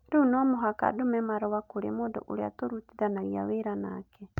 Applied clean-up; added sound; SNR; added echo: none; none; none; none.